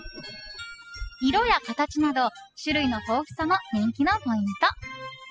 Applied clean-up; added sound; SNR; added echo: classical method spectral subtraction.